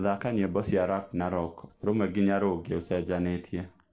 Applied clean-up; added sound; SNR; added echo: neural separator model SepFormer DNS4.